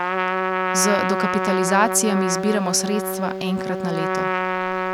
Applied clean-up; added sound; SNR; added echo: none; Trumpet; 0 dB; none.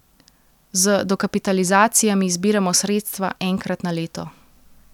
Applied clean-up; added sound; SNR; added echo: none; none; none; none.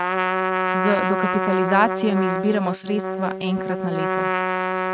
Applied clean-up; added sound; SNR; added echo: neural mask model RNNoise.